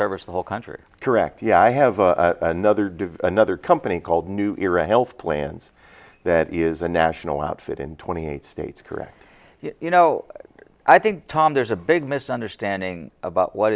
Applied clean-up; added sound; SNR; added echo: none; none; none; none.